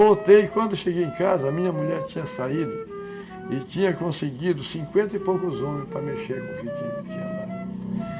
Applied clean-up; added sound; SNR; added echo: none; Wind instrument, woodwind instrument; 12 dB; reverberation time 0.3 s.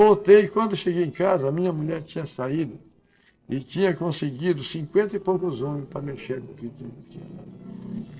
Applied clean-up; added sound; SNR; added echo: neural separator model SepFormer DNS4.